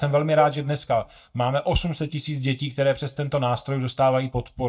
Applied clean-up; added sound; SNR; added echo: neural mask model DeepFilterNet 3.